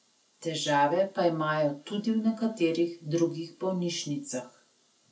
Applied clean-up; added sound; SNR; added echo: none; none; none; none.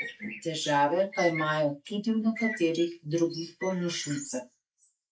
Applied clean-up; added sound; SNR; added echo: neural mask model Resemble Enhance denoiser.